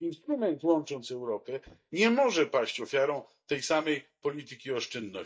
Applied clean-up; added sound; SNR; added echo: neural mask model DeepFilterNet 3.